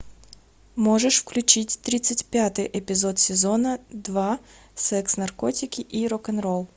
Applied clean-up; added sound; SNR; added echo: none; none; none; none.